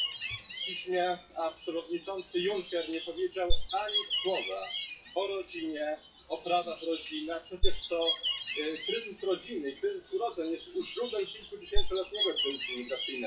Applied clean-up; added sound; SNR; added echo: classical method WPE with log-MMSE.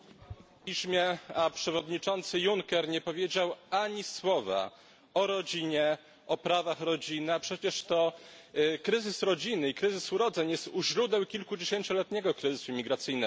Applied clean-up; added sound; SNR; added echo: none; none; none; none.